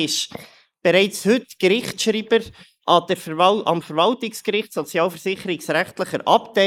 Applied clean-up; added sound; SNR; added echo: neural mask model Resemble Enhance denoiser.